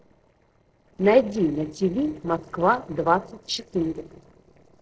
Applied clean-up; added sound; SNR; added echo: neural separator model SepFormer DNS4.